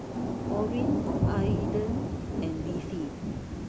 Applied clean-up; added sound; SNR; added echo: none; Thunder / Rain; -4 dB; none.